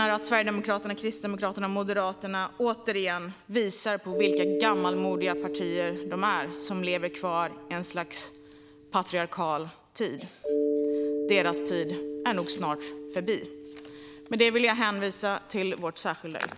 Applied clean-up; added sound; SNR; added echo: none; Mallet percussion; 5 dB; none.